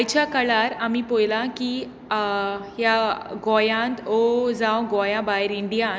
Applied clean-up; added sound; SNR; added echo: none; none; none; none.